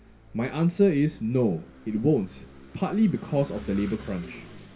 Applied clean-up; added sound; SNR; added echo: none; Engine / Vehicle; 19 dB; reverberation time 0.2 s.